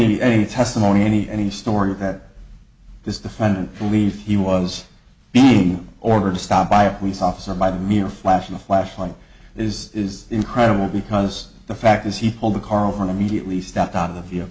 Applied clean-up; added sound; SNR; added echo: none; none; none; none.